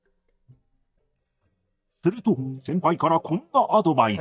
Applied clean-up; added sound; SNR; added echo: neural mask model DeepFilterNet 3.